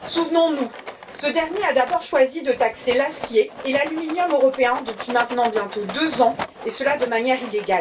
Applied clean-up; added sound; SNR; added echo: none; Rattle; 14 dB; reverberation time 0.2 s.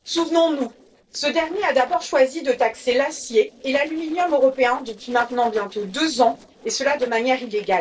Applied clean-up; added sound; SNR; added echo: neural separator model SepFormer DNS4.